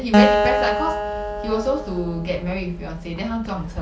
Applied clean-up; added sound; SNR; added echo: none; Acoustic guitar; -3 dB; none.